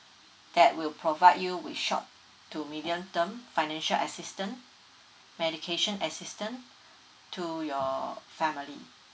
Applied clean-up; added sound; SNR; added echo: none; none; none; none.